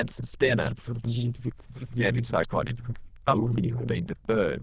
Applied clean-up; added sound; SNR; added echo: neural diffusion model UNIVERSE++.